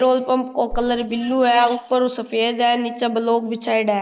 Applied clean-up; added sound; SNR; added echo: neural mask model Resemble Enhance denoiser.